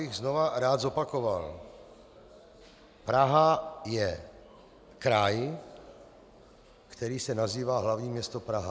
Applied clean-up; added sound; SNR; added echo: none; none; none; none.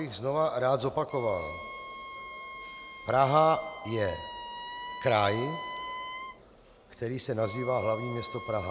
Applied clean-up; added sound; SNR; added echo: none; Wind instrument, woodwind instrument; 11 dB; none.